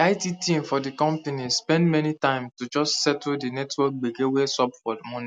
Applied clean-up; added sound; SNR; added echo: none; none; none; none.